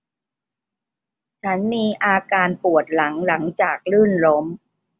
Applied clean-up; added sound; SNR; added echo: none; none; none; none.